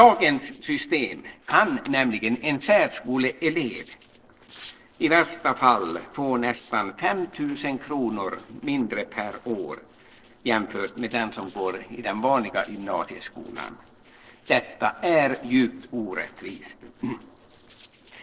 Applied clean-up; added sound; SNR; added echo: neural separator model SepFormer DNS4.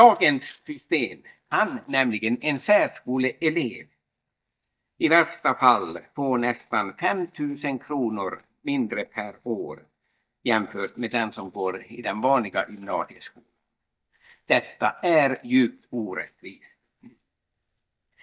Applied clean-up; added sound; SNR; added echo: neural mask model DeepFilterNet 3.